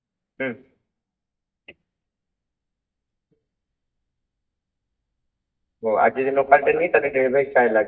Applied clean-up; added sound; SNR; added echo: neural mask model DeepFilterNet 3.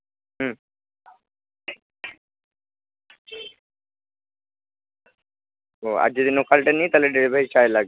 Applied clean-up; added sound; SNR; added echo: none; none; none; none.